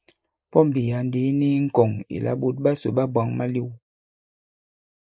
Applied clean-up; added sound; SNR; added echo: neural mask model Resemble Enhance denoiser.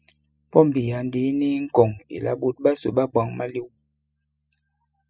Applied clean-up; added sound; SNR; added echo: classical method spectral subtraction.